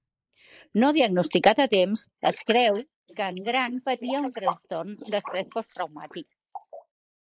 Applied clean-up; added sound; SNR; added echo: neural mask model Resemble Enhance denoiser.